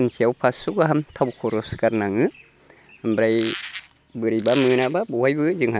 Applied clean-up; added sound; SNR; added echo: none; Squeak; 11 dB; none.